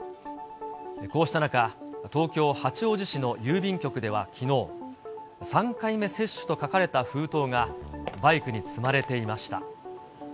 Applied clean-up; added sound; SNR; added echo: none; Walk, footsteps; 18 dB; none.